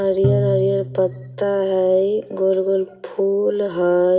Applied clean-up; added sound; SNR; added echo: none; Bowed string instrument; 9 dB; reverberation time 0.2 s.